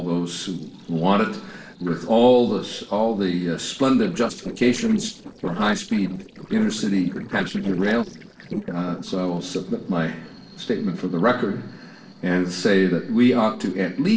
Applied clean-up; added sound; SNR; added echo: neural separator model SepFormer DNS4.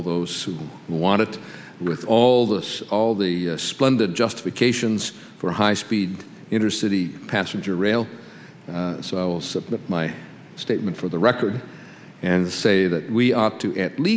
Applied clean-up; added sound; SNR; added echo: none; none; none; none.